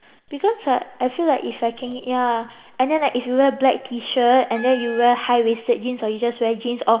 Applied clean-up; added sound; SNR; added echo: none; Wind instrument, woodwind instrument; 17 dB; reverberation time 0.9 s.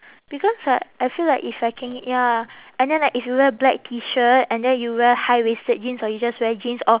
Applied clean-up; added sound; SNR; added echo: none; none; none; none.